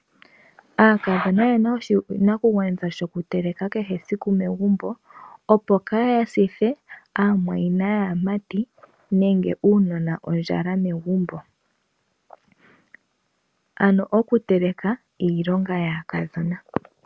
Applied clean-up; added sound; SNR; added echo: none; none; none; none.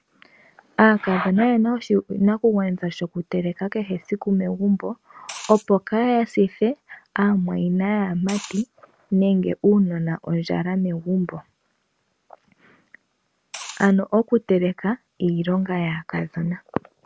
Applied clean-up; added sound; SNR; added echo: none; Liquid; 17 dB; none.